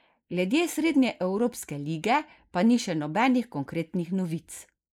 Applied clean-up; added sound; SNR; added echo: neural mask model Resemble Enhance denoiser.